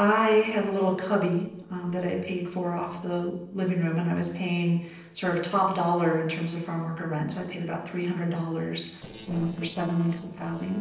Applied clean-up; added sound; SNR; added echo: neural separator model SepFormer DNS4.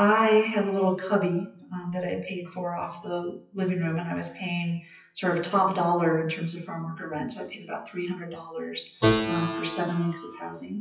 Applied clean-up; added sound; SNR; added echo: classical method WPE with log-MMSE.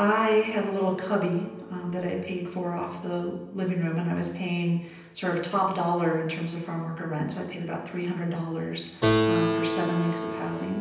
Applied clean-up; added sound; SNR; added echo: none; Keyboard (musical); 5 dB; reverberation time 0.9 s.